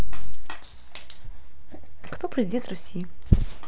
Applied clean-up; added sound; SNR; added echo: none; none; none; none.